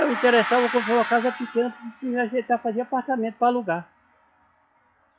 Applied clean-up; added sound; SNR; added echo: classical method log-MMSE.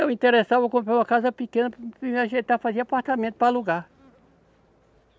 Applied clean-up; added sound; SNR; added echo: none; none; none; none.